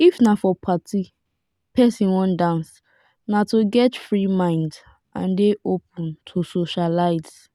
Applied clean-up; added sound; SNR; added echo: none; none; none; none.